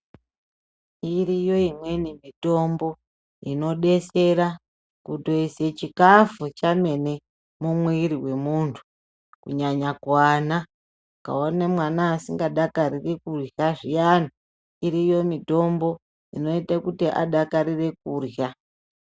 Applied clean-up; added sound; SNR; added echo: none; none; none; none.